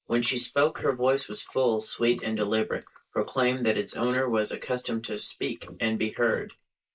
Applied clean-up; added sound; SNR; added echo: neural mask model Resemble Enhance denoiser.